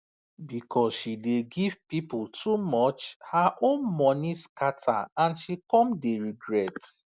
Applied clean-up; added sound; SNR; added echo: none; none; none; none.